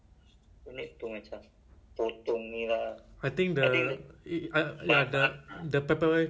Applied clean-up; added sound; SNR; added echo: none; none; none; none.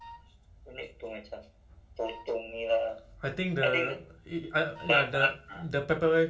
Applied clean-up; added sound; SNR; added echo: none; Wind instrument, woodwind instrument; 20 dB; reverberation time 0.2 s.